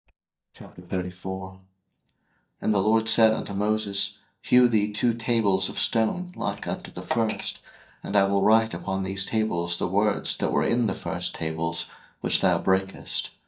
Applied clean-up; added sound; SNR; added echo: neural mask model DeepFilterNet 3.